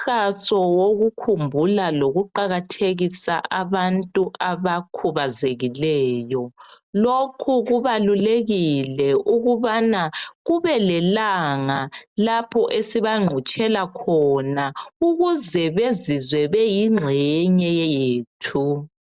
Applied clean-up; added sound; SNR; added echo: none; none; none; none.